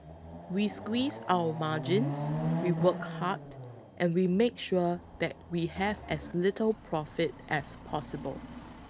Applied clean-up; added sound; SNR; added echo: none; Chatter / Car passing by / Motorcycle / Traffic noise, roadway noise / Accelerating, revving, vroom; 8 dB; none.